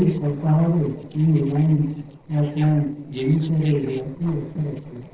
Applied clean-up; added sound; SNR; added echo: neural separator model SepFormer DNS4.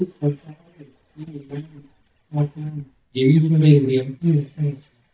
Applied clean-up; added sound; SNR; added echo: neural mask model DeepFilterNet 3.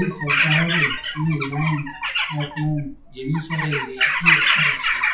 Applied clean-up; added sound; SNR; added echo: classical method WPE with log-MMSE.